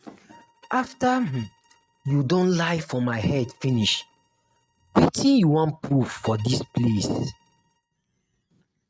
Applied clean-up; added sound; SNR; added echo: neural mask model RNNoise.